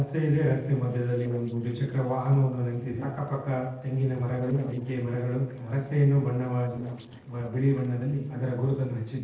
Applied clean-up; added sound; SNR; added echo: neural separator model SepFormer DNS4.